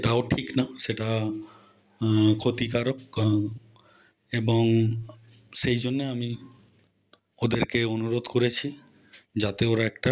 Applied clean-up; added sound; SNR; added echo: none; none; none; none.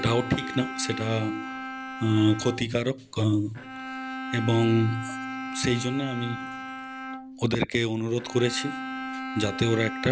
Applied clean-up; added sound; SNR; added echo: none; Bowed string instrument; 9 dB; none.